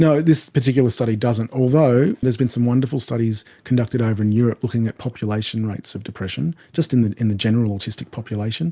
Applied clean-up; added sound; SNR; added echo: none; none; none; none.